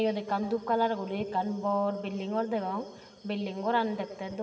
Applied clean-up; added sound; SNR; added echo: none; none; none; reverberation time 2.1 s.